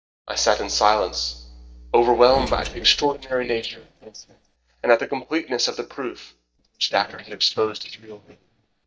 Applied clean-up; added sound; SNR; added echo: neural mask model DeepFilterNet 3.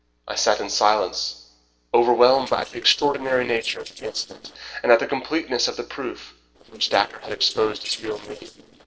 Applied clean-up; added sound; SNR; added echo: neural separator model SepFormer DNS4.